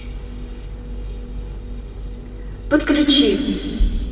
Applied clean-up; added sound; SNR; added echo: none; Boat, Water vehicle; 19 dB; reverberation time 2.4 s.